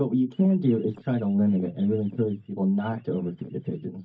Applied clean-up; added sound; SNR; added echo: neural mask model DeepFilterNet 3.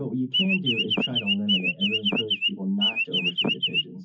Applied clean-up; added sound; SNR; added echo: classical method WPE with log-MMSE.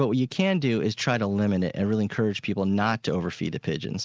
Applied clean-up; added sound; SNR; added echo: none; none; none; none.